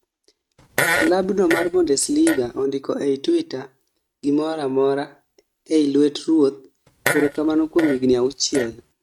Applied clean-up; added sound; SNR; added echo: neural mask model RNNoise.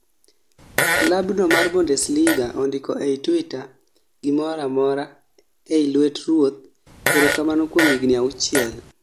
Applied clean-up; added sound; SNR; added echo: none; Fart; 3 dB; none.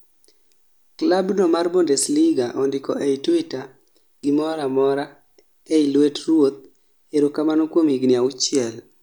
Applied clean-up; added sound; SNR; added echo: none; none; none; none.